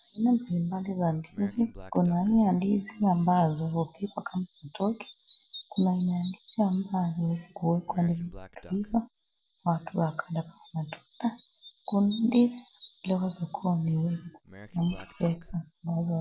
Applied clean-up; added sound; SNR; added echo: none; Bird vocalization, bird call, bird song; 20 dB; none.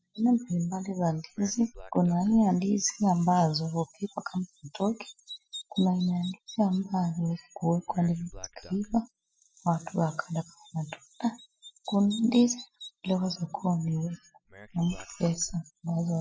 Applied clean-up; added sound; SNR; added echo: classical method spectral subtraction.